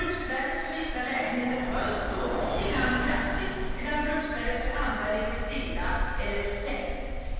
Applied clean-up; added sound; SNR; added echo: none; Bus; 2 dB; reverberation time 2.1 s.